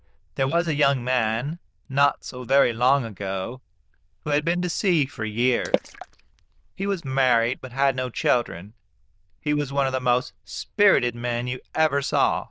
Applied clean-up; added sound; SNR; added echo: neural diffusion model UNIVERSE++.